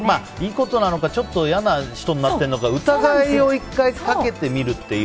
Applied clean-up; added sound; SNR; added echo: none; none; none; none.